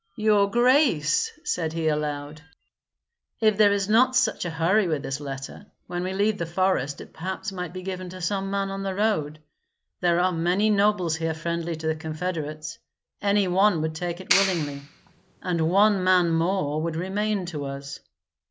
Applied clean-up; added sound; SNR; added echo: none; Clapping; 5 dB; none.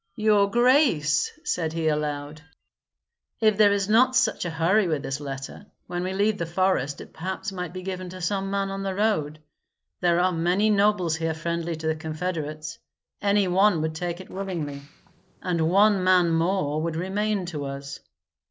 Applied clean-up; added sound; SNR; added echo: neural separator model SepFormer DNS4.